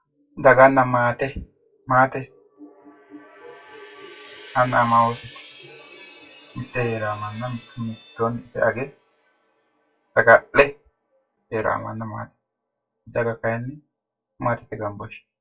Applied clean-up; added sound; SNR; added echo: classical method WPE with log-MMSE.